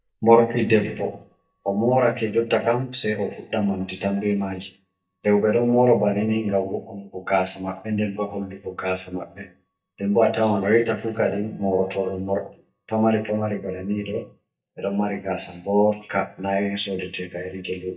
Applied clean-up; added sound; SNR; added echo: neural mask model DeepFilterNet 3.